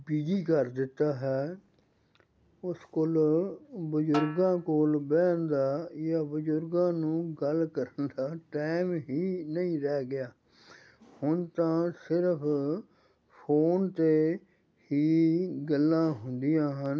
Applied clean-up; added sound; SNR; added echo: none; Snare drum; 14 dB; none.